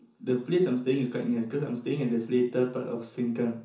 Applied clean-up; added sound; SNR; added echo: none; none; none; reverberation time 0.6 s.